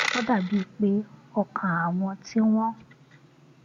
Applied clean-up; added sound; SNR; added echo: none; Coin (dropping); 11 dB; none.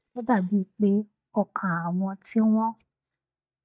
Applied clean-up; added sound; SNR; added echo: neural mask model DeepFilterNet 3.